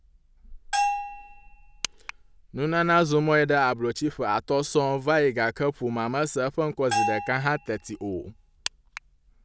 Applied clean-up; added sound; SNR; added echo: none; Bell; 5 dB; none.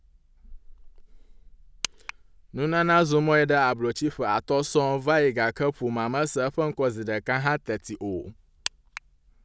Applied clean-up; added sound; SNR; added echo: none; none; none; none.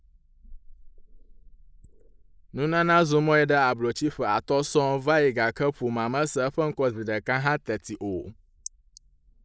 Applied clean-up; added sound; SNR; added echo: neural mask model Resemble Enhance denoiser.